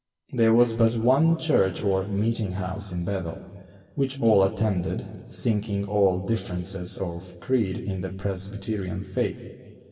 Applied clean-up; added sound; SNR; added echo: none; none; none; reverberation time 2.1 s.